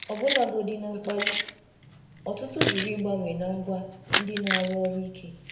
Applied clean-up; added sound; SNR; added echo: none; Keys jangling; 0 dB; reverberation time 0.8 s.